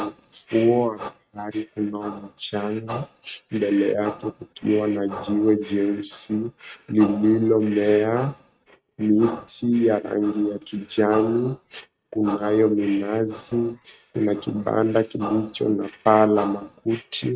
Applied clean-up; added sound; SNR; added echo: neural mask model RNNoise.